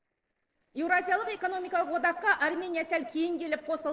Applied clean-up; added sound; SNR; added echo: neural separator model SepFormer DNS4.